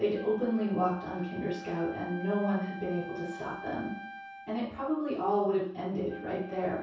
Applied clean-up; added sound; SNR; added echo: none; Wind instrument, woodwind instrument; 15 dB; reverberation time 0.6 s.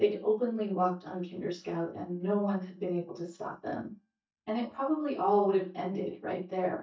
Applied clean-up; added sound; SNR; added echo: neural mask model DeepFilterNet 3.